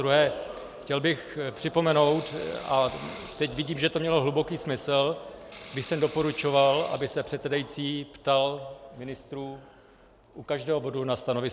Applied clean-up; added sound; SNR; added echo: none; Sink (filling or washing) / Water; 16 dB; none.